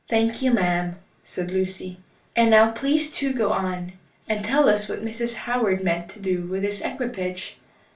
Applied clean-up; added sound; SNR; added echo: none; none; none; reverberation time 0.2 s.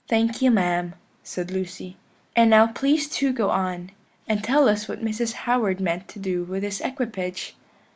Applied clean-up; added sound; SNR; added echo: none; none; none; none.